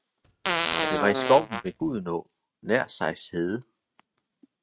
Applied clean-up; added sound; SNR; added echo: neural mask model RNNoise.